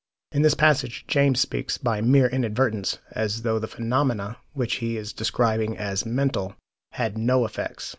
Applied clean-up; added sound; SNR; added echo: none; none; none; none.